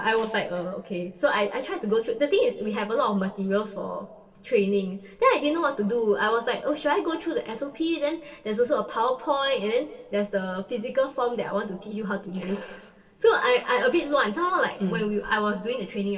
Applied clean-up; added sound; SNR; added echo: neural separator model SepFormer DNS4.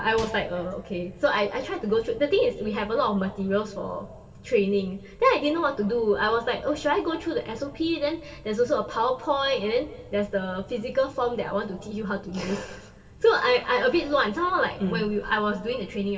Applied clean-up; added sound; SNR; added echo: none; Microwave oven; 15 dB; reverberation time 2.4 s.